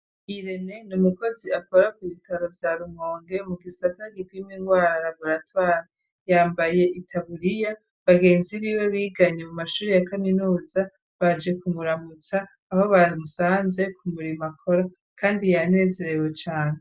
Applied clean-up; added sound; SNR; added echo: none; none; none; none.